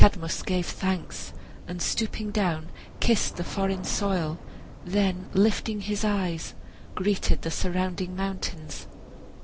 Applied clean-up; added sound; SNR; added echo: none; Subway, metro, underground / Train; 18 dB; none.